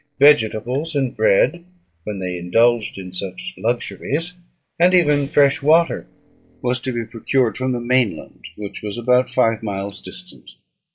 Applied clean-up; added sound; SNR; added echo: neural separator model SepFormer DNS4.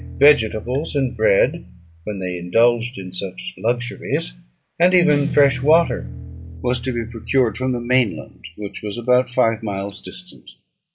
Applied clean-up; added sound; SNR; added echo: none; Guitar; 15 dB; none.